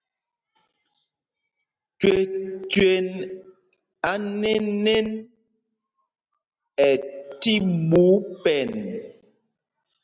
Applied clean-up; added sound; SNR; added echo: none; none; none; none.